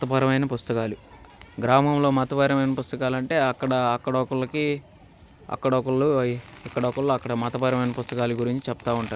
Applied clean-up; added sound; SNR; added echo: none; none; none; none.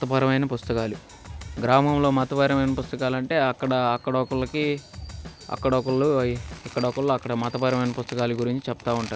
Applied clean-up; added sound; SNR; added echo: none; Drum kit; 16 dB; none.